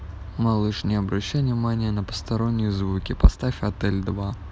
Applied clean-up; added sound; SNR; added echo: none; none; none; none.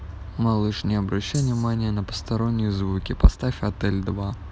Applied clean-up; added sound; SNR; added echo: none; Rattle (instrument); 18 dB; none.